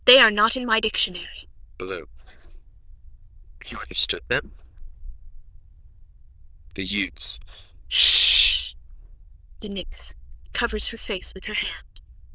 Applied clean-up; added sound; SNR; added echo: neural diffusion model UNIVERSE++.